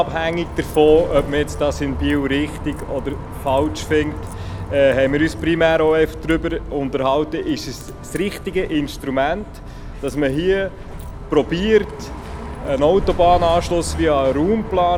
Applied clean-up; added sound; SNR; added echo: none; Bus; 10 dB; none.